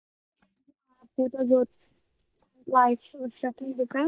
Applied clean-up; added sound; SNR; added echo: neural mask model DeepFilterNet 3.